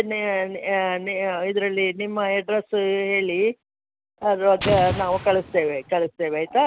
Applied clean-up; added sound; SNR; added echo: none; Explosion; 8 dB; none.